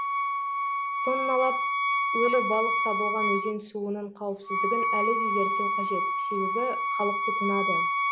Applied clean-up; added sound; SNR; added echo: none; Wind instrument, woodwind instrument; -4 dB; none.